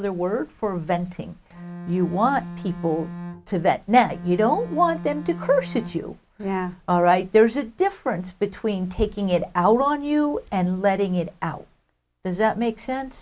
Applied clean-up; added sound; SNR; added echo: none; Bowed string instrument; 12 dB; none.